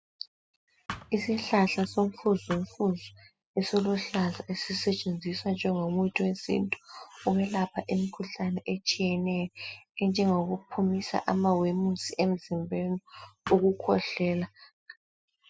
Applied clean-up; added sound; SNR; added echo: classical method spectral subtraction.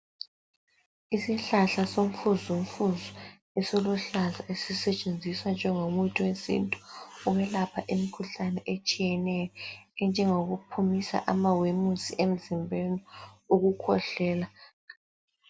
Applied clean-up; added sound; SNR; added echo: none; none; none; none.